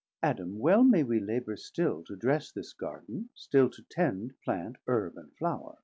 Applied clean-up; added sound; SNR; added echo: none; none; none; none.